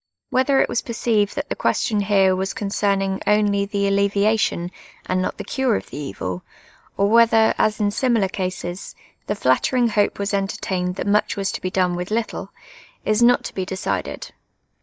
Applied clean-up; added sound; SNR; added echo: neural mask model DeepFilterNet 3.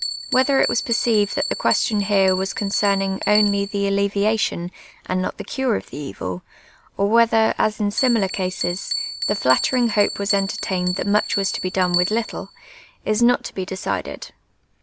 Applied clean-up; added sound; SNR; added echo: none; Bell; 8 dB; none.